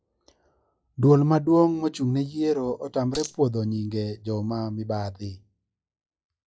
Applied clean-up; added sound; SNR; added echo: classical method log-MMSE.